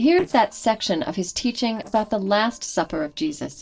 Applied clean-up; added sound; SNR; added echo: neural separator model SepFormer DNS4.